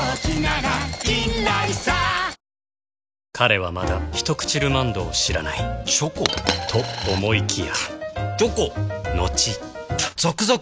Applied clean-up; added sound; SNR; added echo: none; Coin (dropping); 3 dB; none.